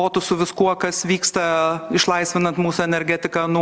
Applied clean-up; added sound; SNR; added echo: none; none; none; none.